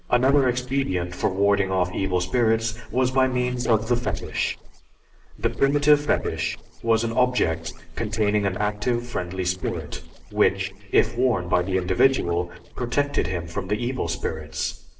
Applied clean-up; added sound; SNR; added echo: neural separator model SepFormer DNS4.